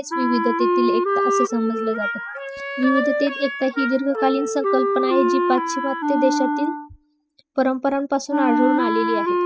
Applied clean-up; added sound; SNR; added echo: classical method spectral subtraction.